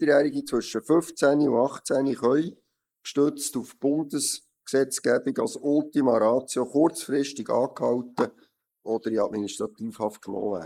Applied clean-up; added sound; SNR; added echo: neural mask model Resemble Enhance denoiser.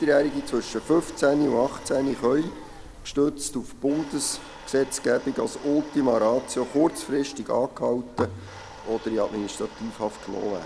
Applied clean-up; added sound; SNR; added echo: none; Wind + Domestic sounds, home sounds; 17 dB; none.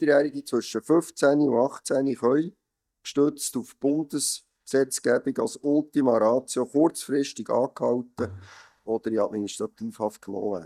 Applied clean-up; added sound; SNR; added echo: neural mask model DeepFilterNet 3.